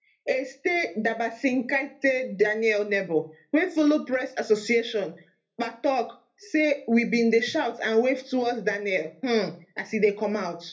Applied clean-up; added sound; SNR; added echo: none; none; none; reverberation time 0.3 s.